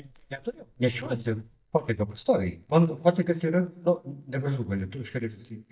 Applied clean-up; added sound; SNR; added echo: neural mask model DeepFilterNet 3.